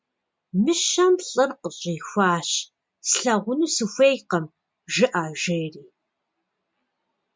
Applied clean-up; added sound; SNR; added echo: none; none; none; none.